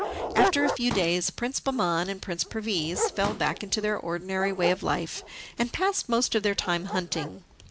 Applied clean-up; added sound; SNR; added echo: none; Dog + Explosion; 6 dB; none.